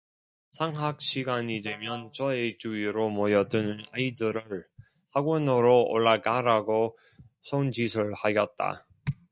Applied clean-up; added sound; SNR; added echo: neural mask model DeepFilterNet 3.